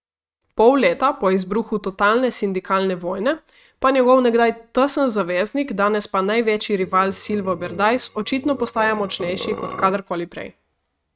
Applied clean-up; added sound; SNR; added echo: neural mask model RNNoise.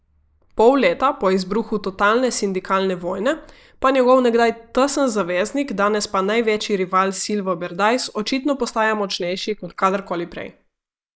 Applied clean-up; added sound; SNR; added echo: neural mask model Resemble Enhance denoiser.